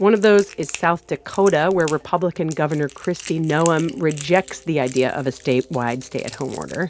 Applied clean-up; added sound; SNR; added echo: none; Crackle; 19 dB; none.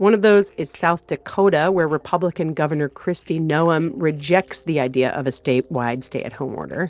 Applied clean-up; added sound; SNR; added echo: neural separator model SepFormer DNS4.